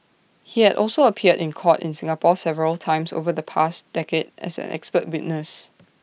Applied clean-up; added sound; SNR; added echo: none; none; none; none.